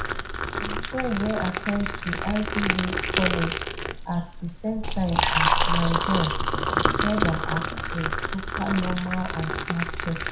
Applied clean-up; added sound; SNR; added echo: none; Liquid; -2 dB; reverberation time 0.5 s.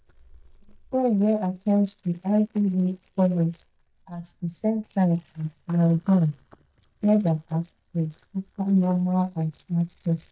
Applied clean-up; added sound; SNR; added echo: neural mask model DeepFilterNet 3.